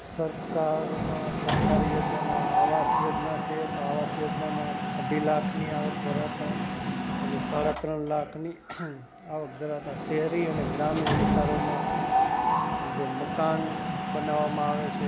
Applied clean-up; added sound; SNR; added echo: none; Mechanisms; -3 dB; none.